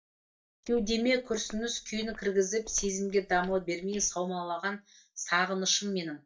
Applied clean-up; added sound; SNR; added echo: neural mask model DeepFilterNet 3.